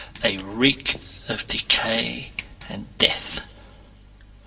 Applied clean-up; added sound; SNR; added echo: none; Walk, footsteps; 18 dB; reverberation time 0.7 s.